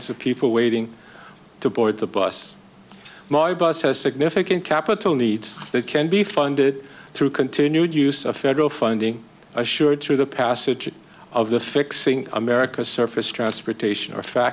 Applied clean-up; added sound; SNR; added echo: none; none; none; none.